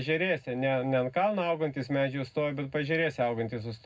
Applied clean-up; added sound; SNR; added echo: none; none; none; reverberation time 0.3 s.